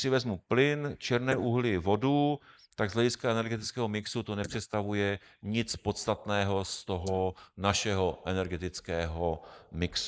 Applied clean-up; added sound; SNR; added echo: neural mask model Resemble Enhance denoiser.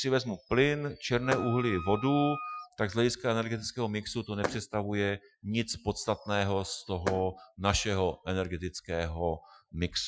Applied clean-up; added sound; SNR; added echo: classical method Wiener filter.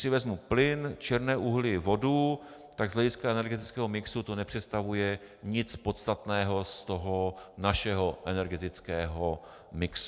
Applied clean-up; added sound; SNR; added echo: none; none; none; none.